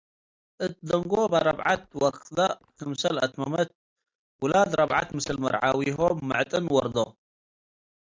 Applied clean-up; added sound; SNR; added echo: neural mask model DeepFilterNet 3.